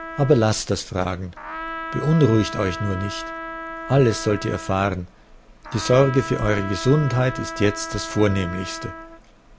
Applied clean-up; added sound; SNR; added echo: none; Trumpet; 11 dB; none.